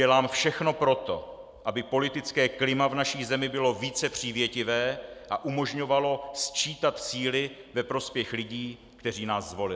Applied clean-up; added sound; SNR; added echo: none; none; none; none.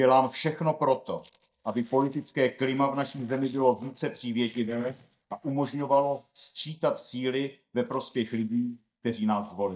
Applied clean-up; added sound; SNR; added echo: neural mask model DeepFilterNet 3.